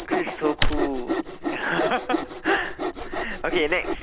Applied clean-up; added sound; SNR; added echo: none; Sawing + Tearing / Wood; -1 dB; none.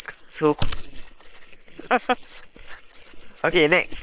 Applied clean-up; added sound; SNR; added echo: neural separator model SepFormer WHAM!.